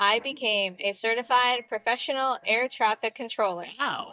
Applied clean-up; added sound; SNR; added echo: neural mask model DeepFilterNet 3.